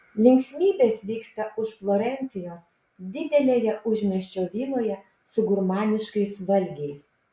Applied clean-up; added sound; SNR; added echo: none; none; none; none.